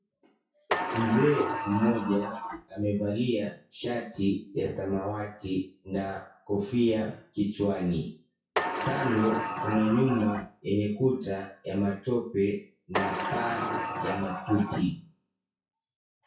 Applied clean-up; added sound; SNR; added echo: classical method WPE with log-MMSE.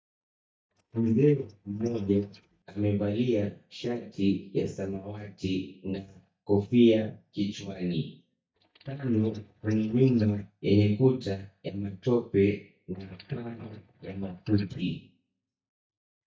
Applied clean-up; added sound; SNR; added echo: neural mask model DeepFilterNet 3.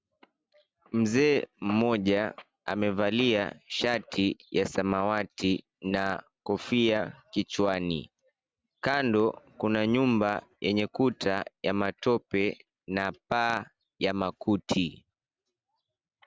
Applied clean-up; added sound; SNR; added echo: none; none; none; none.